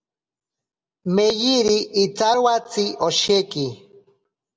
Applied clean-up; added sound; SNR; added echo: none; none; none; none.